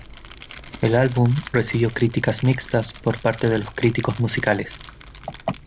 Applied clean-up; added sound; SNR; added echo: none; Crumpling, crinkling; 17 dB; none.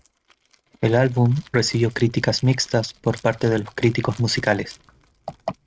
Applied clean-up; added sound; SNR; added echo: neural mask model RNNoise.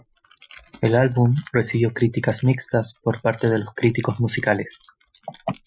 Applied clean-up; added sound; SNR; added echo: classical method Wiener filter.